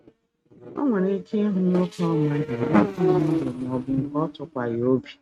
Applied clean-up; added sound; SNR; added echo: neural mask model RNNoise.